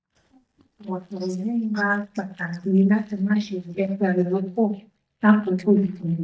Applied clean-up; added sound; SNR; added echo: neural mask model DeepFilterNet 3.